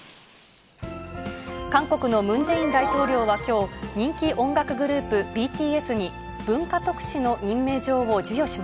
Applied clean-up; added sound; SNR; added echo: none; none; none; none.